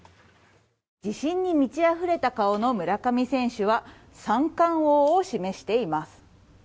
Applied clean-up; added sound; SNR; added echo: none; none; none; none.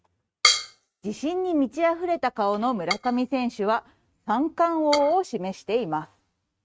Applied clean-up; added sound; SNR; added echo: neural mask model RNNoise.